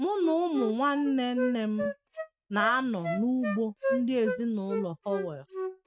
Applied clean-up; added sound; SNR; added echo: neural mask model RNNoise.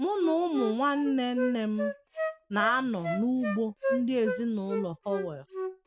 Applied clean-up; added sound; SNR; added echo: none; Wind instrument, woodwind instrument; 6 dB; none.